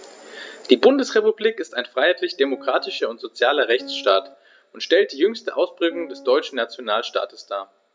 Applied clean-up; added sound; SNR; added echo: none; Piano; 17 dB; none.